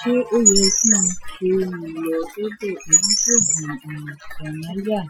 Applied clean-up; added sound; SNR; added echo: classical method Wiener filter.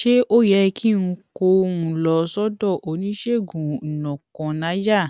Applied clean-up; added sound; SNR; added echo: none; none; none; none.